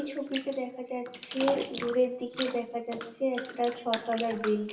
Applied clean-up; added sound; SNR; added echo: none; Bathtub (filling or washing); 8 dB; reverberation time 0.9 s.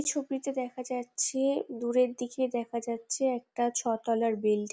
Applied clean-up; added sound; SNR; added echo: none; none; none; none.